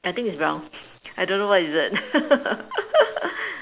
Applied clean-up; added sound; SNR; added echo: none; none; none; none.